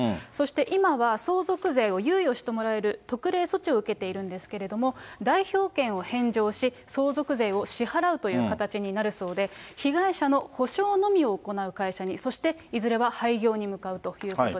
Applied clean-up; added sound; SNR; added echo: none; none; none; none.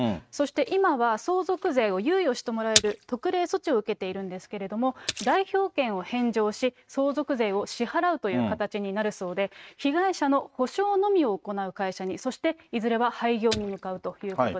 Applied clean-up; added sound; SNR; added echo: neural mask model RNNoise.